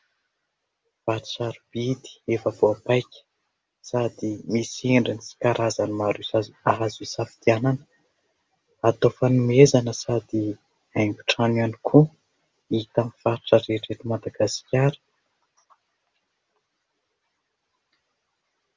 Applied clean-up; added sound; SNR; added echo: none; none; none; none.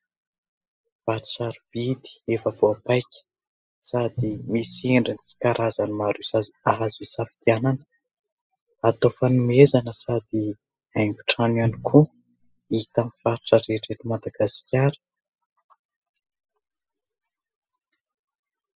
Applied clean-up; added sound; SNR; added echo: classical method spectral subtraction.